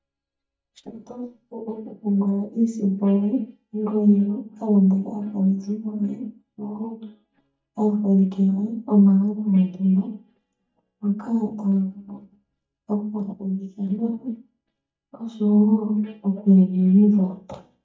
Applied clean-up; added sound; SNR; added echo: neural mask model DeepFilterNet 3.